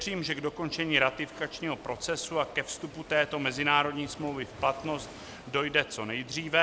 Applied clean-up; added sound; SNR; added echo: none; Waves, surf; 20 dB; none.